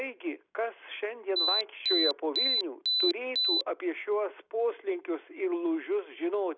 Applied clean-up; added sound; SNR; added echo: none; Alarm; -3 dB; none.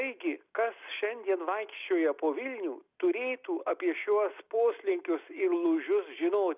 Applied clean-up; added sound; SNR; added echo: none; none; none; none.